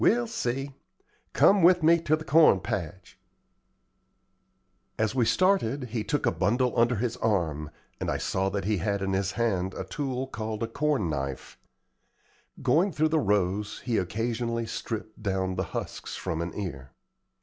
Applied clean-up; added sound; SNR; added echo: none; none; none; none.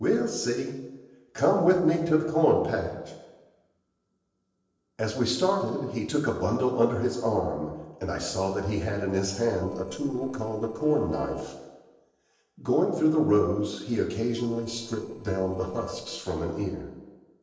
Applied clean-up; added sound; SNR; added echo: neural separator model SepFormer DNS4.